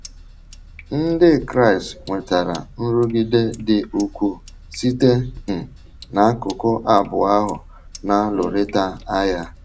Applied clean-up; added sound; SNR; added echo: none; Sink (filling or washing); 19 dB; none.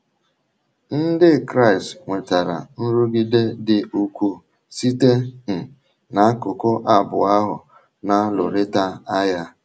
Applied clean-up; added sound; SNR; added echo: none; none; none; none.